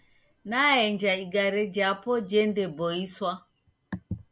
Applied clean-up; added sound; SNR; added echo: none; none; none; none.